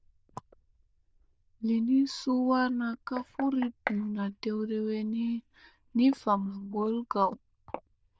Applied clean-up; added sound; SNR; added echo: neural diffusion model UNIVERSE++.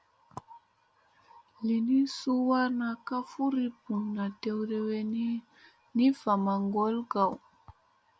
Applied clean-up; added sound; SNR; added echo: none; none; none; none.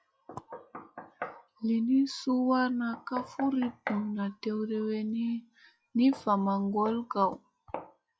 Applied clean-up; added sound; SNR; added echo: classical method log-MMSE.